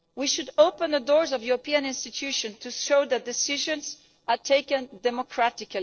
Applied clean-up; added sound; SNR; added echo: neural separator model SepFormer DNS4.